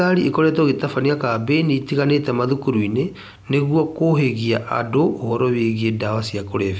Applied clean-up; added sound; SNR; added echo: none; none; none; none.